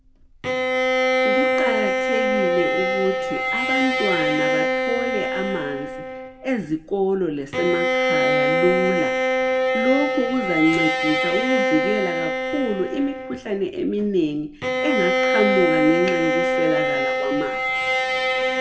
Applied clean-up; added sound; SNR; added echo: none; Bowed string instrument; -3 dB; reverberation time 0.5 s.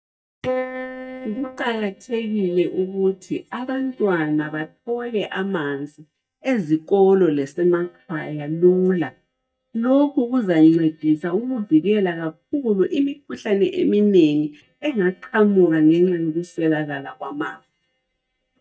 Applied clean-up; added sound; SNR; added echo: neural mask model DeepFilterNet 3.